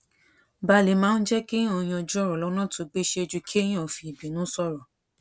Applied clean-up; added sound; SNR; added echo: none; none; none; none.